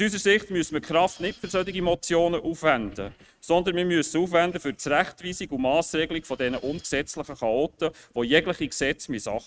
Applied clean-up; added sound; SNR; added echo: neural mask model RNNoise.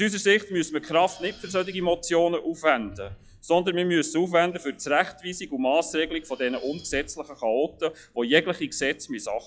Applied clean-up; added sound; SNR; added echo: classical method log-MMSE.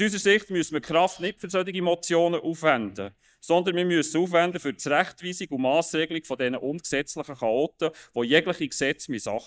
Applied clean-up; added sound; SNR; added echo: neural mask model DeepFilterNet 3.